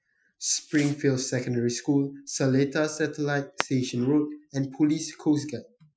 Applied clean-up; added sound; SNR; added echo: classical method Wiener filter.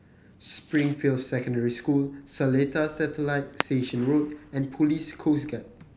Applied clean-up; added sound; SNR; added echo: none; Fireworks; 17 dB; none.